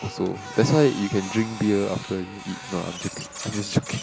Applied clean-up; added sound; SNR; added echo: none; Printer; 12 dB; none.